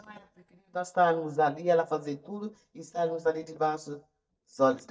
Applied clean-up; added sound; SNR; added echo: neural mask model DeepFilterNet 3.